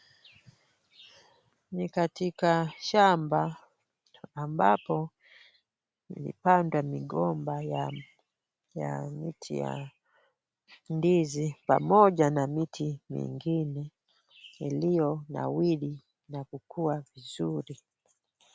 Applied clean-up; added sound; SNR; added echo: none; none; none; none.